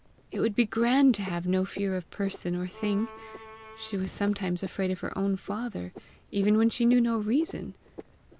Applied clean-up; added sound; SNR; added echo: none; Bowed string instrument + Frog; 18 dB; none.